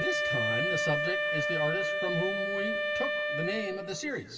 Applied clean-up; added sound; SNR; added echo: none; Wind instrument, woodwind instrument; -5 dB; reverberation time 2.4 s.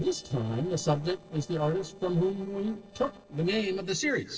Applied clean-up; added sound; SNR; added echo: neural separator model SepFormer DNS4.